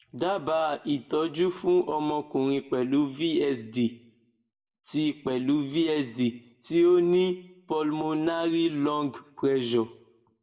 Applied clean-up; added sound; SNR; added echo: none; none; none; reverberation time 0.5 s.